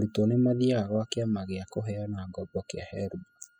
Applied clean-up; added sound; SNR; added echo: classical method spectral subtraction.